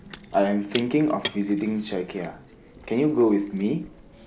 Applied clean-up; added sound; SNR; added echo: none; Chewing, mastication; 14 dB; none.